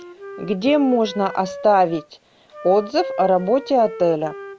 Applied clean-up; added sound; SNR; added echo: none; Wind instrument, woodwind instrument; 15 dB; none.